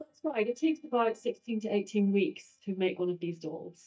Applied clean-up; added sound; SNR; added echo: neural mask model DeepFilterNet 3.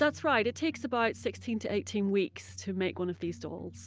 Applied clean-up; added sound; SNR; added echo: none; none; none; none.